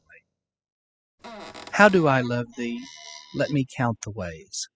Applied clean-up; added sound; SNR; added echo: classical method spectral subtraction.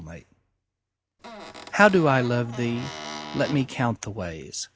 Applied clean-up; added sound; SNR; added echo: none; Squeak / Cupboard open or close; 13 dB; none.